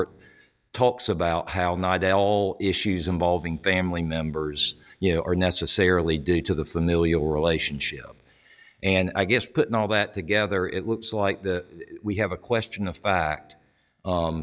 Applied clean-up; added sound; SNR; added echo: none; none; none; none.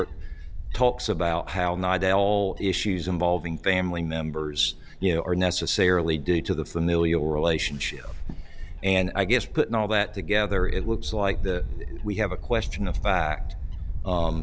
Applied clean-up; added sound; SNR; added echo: none; Wind / Bird; 6 dB; none.